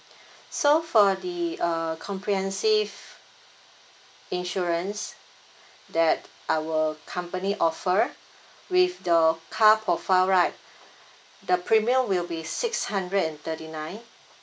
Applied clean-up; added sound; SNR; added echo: none; none; none; none.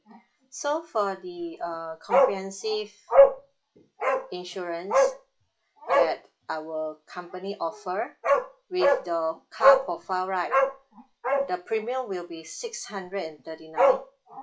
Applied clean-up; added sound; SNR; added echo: classical method log-MMSE.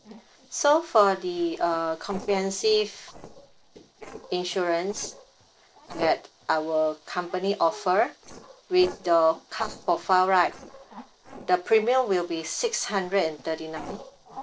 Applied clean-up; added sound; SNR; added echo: neural separator model SepFormer DNS4.